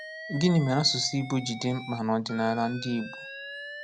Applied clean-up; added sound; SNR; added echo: none; Alarm; 14 dB; none.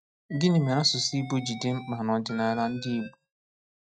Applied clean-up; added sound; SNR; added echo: neural mask model RNNoise.